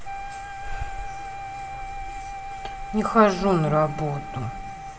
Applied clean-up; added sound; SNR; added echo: none; Wind instrument, woodwind instrument; 10 dB; reverberation time 2.5 s.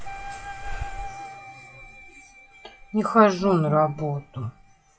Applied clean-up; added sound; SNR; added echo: classical method WPE with log-MMSE.